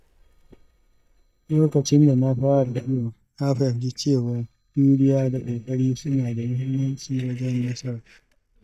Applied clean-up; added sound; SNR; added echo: neural mask model DeepFilterNet 3.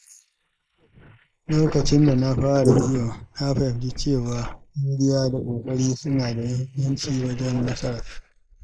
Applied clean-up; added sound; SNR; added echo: neural mask model Resemble Enhance denoiser.